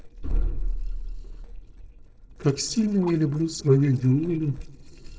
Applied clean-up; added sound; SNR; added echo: neural separator model SepFormer DNS4.